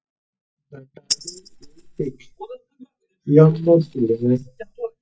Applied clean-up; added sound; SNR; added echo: neural mask model DeepFilterNet 3.